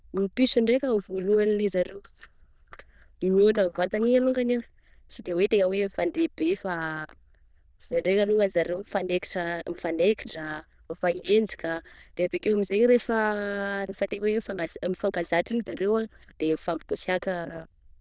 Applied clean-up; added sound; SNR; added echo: neural diffusion model UNIVERSE++.